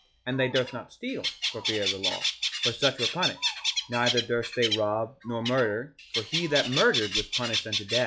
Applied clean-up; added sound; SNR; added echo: classical method log-MMSE.